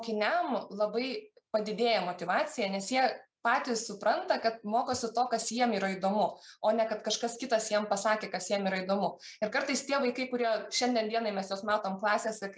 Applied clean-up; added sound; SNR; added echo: none; none; none; none.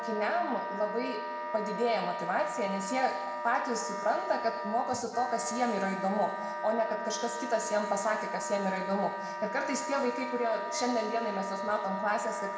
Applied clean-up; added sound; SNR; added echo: none; Wind instrument, woodwind instrument; 5 dB; reverberation time 1.7 s.